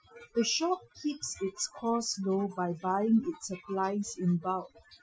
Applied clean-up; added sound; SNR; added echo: classical method Wiener filter.